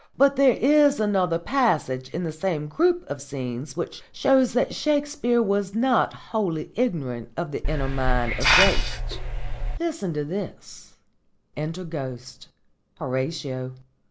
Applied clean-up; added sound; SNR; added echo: none; Hiss; -3 dB; none.